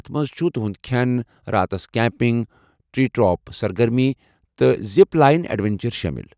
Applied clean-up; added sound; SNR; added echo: none; none; none; none.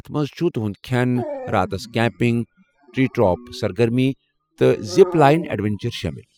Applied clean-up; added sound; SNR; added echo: classical method spectral subtraction.